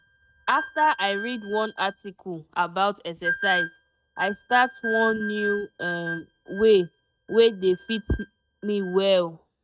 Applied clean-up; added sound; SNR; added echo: neural mask model RNNoise.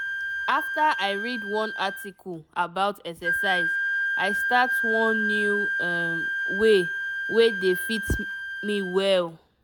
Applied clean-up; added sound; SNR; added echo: none; Wind instrument, woodwind instrument; 2 dB; none.